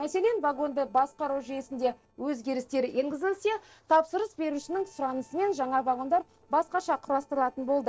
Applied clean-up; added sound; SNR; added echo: neural separator model SepFormer DNS4.